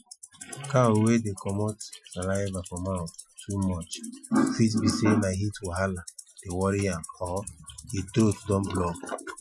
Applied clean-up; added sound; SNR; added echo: classical method Wiener filter.